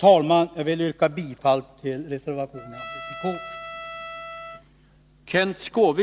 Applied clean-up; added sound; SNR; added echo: none; Trumpet; 15 dB; none.